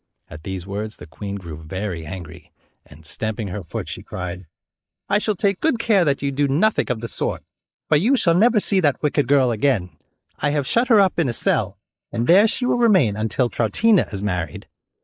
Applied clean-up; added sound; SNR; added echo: neural mask model Resemble Enhance denoiser.